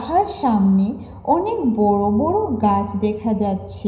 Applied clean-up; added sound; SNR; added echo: none; none; none; reverberation time 0.9 s.